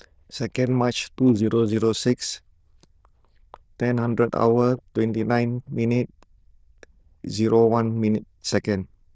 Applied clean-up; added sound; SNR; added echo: neural diffusion model UNIVERSE++.